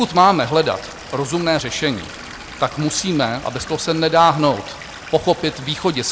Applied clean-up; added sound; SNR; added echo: none; Stream / Liquid; 16 dB; none.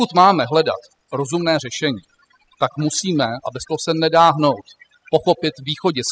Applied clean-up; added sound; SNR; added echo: classical method spectral subtraction.